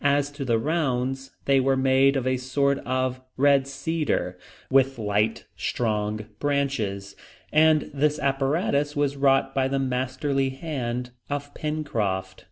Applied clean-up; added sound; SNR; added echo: none; none; none; none.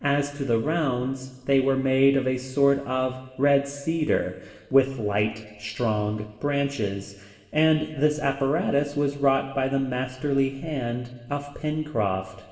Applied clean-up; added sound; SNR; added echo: none; none; none; reverberation time 1.1 s.